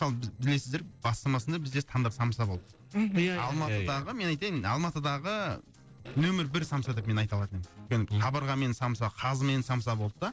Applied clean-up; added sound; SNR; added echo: neural separator model SepFormer DNS4.